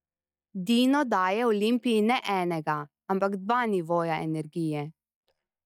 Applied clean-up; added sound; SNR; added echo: neural mask model DeepFilterNet 3.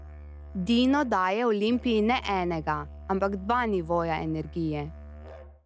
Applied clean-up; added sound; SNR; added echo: none; Musical instrument; 16 dB; none.